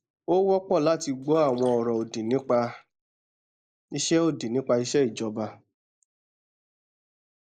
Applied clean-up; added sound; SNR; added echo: neural mask model Resemble Enhance denoiser.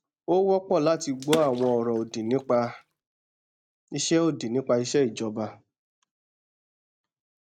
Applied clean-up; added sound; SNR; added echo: neural mask model RNNoise.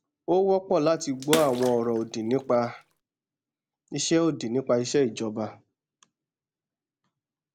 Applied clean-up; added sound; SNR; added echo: none; Bathtub (filling or washing) / Water / Splash, splatter; 10 dB; none.